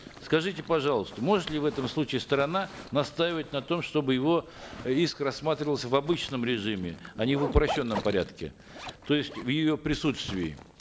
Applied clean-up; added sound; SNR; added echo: none; Zipper (clothing); 15 dB; none.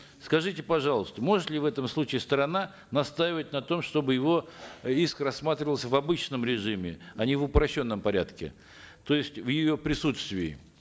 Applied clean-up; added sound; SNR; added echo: none; none; none; none.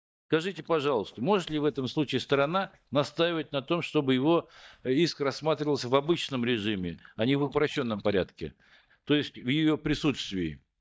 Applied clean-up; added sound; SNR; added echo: neural mask model DeepFilterNet 3.